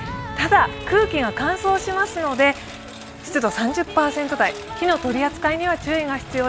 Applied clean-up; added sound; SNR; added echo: none; Engine; 15 dB; none.